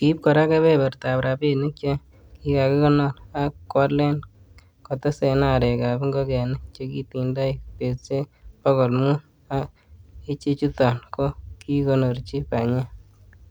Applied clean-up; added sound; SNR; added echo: none; none; none; none.